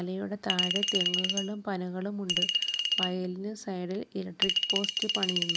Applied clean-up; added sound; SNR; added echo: none; Chink, clink; -3 dB; none.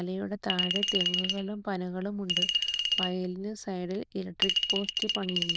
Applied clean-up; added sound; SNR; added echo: neural diffusion model UNIVERSE++.